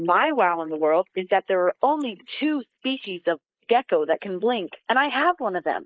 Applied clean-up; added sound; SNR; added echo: neural mask model Resemble Enhance denoiser.